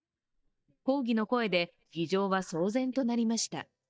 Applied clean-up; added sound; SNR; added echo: neural mask model DeepFilterNet 3.